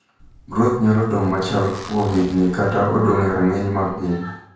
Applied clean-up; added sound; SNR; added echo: none; Zipper (clothing); 19 dB; reverberation time 0.5 s.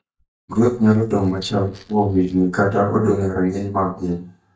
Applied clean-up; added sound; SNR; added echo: neural mask model DeepFilterNet 3.